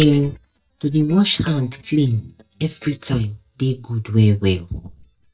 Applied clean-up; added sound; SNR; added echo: neural mask model DeepFilterNet 3.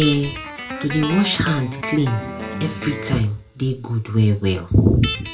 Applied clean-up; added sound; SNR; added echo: none; Guitar; 10 dB; reverberation time 0.2 s.